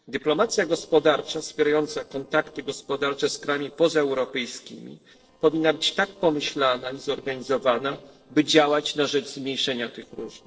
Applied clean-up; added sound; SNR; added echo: neural separator model SepFormer DNS4.